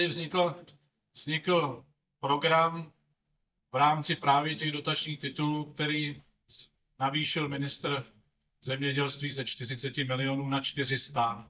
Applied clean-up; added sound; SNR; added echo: neural mask model DeepFilterNet 3.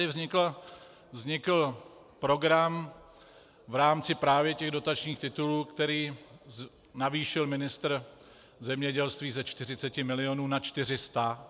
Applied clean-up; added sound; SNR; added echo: none; none; none; none.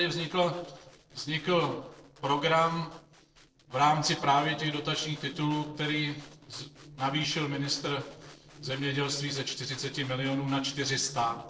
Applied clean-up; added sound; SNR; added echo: neural separator model SepFormer DNS4.